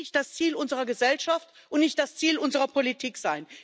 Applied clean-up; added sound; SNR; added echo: none; none; none; none.